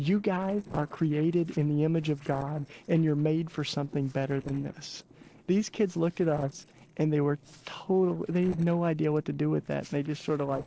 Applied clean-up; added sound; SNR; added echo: neural separator model SepFormer DNS4.